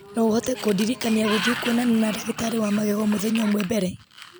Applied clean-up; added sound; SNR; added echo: none; Sliding door; 11 dB; none.